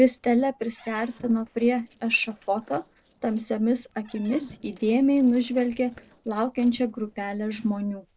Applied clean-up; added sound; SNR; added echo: neural separator model SepFormer DNS4.